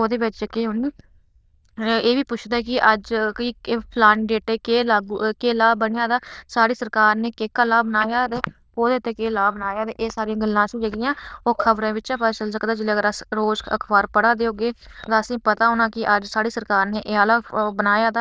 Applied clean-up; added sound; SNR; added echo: neural diffusion model UNIVERSE++.